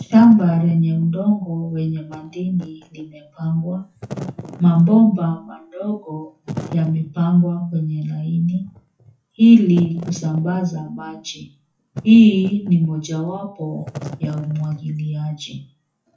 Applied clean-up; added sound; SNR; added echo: classical method WPE with log-MMSE.